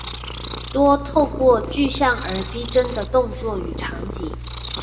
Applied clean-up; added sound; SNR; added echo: none; Purr; 13 dB; reverberation time 0.9 s.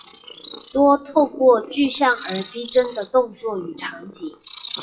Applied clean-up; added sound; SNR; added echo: classical method WPE with log-MMSE.